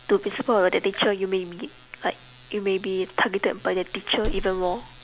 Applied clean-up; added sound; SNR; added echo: none; Slam; 13 dB; none.